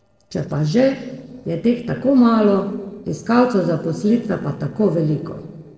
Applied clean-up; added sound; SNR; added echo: neural separator model SepFormer DNS4.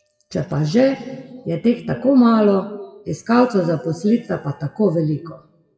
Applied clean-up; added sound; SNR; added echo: classical method WPE with log-MMSE.